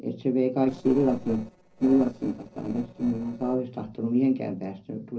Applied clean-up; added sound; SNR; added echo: neural separator model SepFormer DNS4.